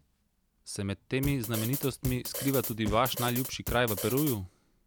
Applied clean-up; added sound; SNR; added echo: none; Drum kit; 6 dB; none.